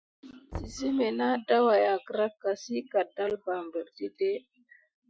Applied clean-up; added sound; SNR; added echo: classical method Wiener filter.